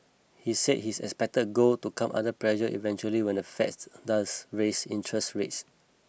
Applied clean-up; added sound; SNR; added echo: none; none; none; none.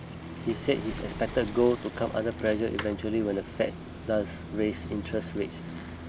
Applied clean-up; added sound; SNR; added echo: none; Bicycle; 9 dB; none.